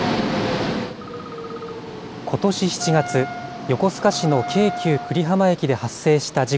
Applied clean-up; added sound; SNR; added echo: none; Wind instrument, woodwind instrument; 11 dB; none.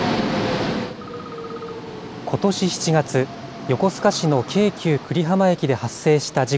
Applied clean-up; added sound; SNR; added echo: none; none; none; none.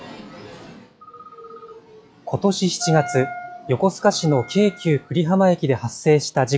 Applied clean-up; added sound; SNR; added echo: classical method log-MMSE.